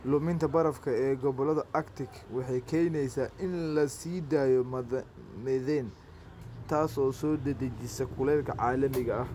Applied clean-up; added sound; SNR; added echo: none; none; none; none.